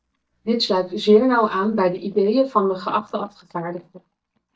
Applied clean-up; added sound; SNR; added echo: neural mask model DeepFilterNet 3.